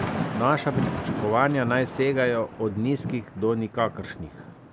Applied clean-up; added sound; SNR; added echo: none; Thunder / Rain; 7 dB; none.